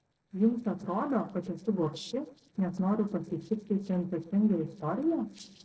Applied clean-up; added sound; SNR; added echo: neural separator model SepFormer DNS4.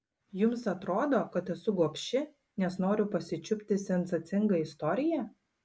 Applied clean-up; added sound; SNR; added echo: none; none; none; none.